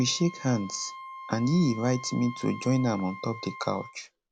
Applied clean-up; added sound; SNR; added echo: none; Wind instrument, woodwind instrument; 15 dB; none.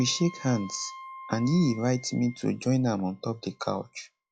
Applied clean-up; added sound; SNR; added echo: classical method log-MMSE.